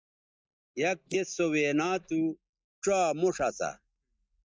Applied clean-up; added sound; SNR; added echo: neural mask model DeepFilterNet 3.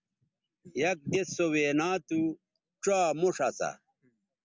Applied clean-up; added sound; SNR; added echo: none; none; none; none.